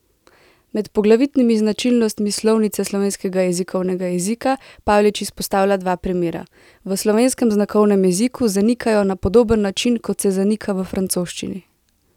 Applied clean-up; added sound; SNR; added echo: none; none; none; none.